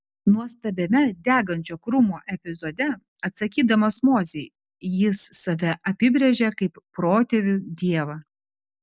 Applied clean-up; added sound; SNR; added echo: none; none; none; none.